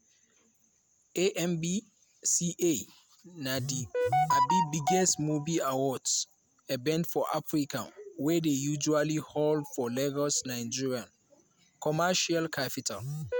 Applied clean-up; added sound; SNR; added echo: none; none; none; none.